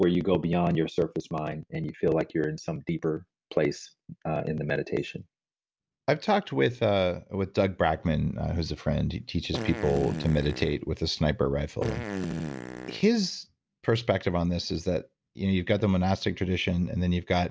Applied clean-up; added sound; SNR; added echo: none; Fart; 7 dB; none.